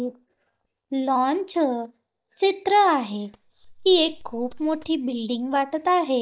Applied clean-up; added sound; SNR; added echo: neural mask model DeepFilterNet 3.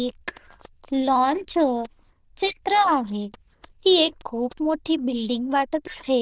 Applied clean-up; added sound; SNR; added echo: neural diffusion model UNIVERSE++.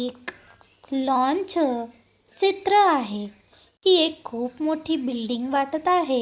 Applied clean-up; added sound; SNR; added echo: none; none; none; none.